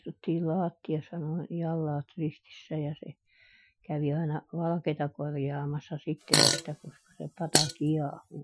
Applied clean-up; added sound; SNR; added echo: classical method Wiener filter.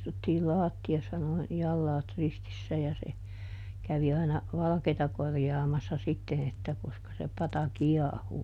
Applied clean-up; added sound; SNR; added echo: none; none; none; none.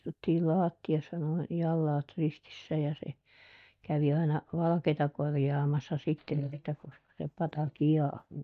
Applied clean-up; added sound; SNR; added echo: neural mask model DeepFilterNet 3.